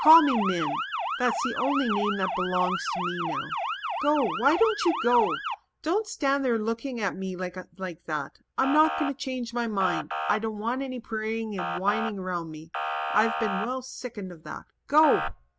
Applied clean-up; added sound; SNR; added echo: none; Motor vehicle (road) / Siren; 5 dB; none.